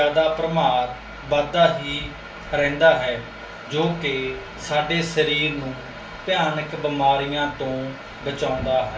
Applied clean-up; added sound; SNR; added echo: none; none; none; reverberation time 0.2 s.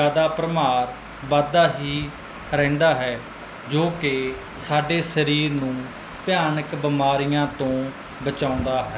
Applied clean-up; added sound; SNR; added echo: none; none; none; none.